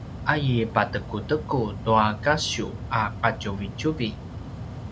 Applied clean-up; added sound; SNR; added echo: none; Mechanical fan; 10 dB; none.